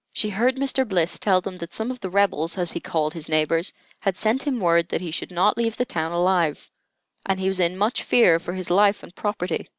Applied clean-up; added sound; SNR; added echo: none; none; none; none.